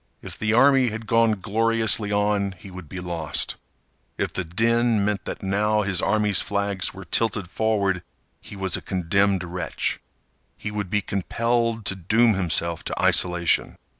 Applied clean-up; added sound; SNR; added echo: none; none; none; none.